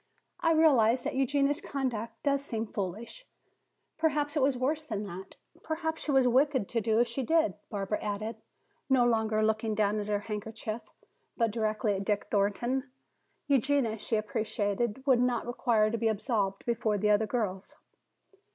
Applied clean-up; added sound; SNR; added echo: none; none; none; none.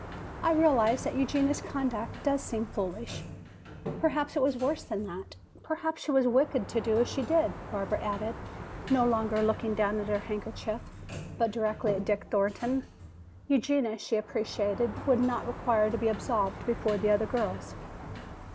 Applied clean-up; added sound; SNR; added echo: none; Sliding door; 12 dB; none.